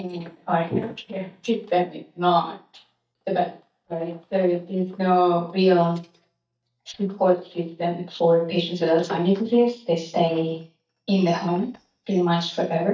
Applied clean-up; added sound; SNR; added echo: neural mask model DeepFilterNet 3.